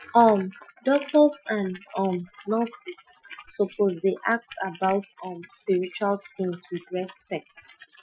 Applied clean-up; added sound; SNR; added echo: classical method Wiener filter.